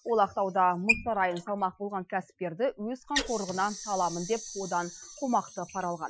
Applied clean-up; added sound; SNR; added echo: classical method Wiener filter.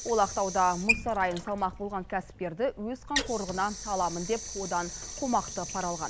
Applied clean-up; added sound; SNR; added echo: none; Sink (filling or washing) / Water; 7 dB; none.